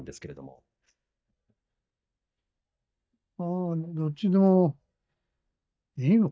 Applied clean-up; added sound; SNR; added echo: neural mask model DeepFilterNet 3.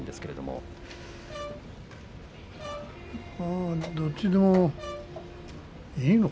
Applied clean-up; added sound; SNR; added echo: none; Brass instrument; 16 dB; none.